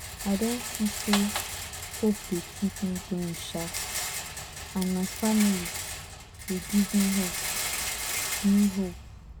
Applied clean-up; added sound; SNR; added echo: none; Rattle; 5 dB; none.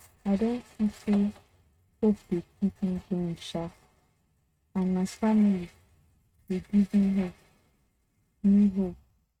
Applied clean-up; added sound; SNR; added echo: neural mask model RNNoise.